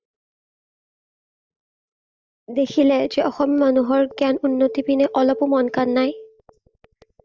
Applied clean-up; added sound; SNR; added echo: neural mask model DeepFilterNet 3.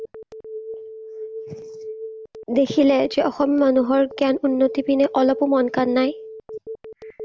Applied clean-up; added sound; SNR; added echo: none; Telephone; 14 dB; none.